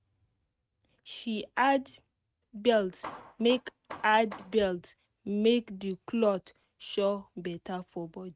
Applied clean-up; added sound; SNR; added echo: neural mask model RNNoise.